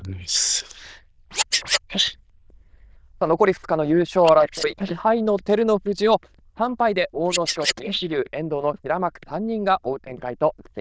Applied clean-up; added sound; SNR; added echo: neural diffusion model UNIVERSE++.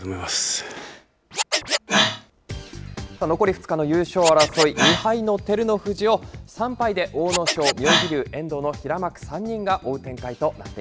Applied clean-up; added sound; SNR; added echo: none; Scratching (performance technique); 3 dB; none.